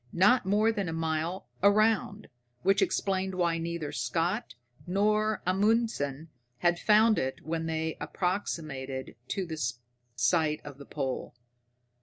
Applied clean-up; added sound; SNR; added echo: none; none; none; none.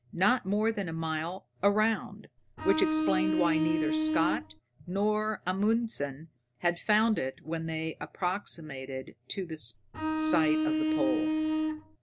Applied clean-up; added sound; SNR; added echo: none; Bowed string instrument; -2 dB; none.